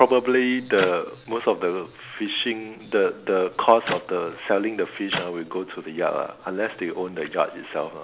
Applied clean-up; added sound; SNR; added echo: none; Clapping; 12 dB; none.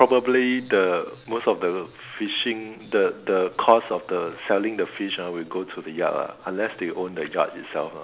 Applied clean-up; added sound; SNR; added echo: none; none; none; none.